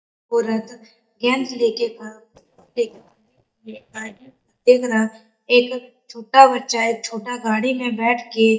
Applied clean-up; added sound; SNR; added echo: neural mask model DeepFilterNet 3.